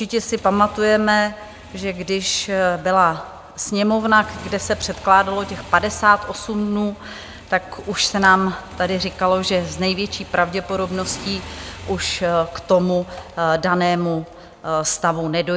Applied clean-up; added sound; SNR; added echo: none; Motorcycle; 19 dB; none.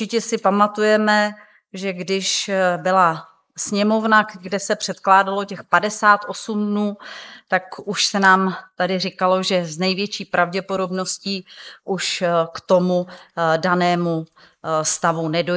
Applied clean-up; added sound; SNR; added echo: neural mask model Resemble Enhance denoiser.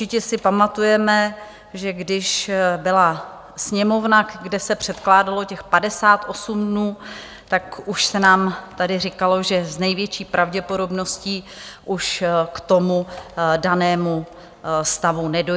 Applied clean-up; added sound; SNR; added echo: none; none; none; none.